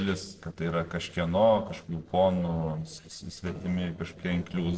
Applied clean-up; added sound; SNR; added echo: neural separator model SepFormer DNS4.